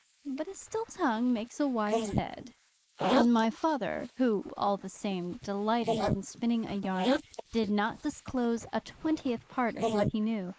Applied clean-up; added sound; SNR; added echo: neural mask model Resemble Enhance denoiser.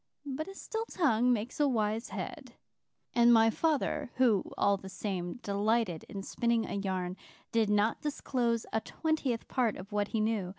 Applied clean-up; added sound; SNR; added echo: none; none; none; none.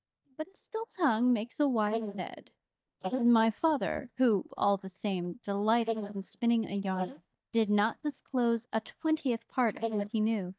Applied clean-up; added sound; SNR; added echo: neural mask model DeepFilterNet 3.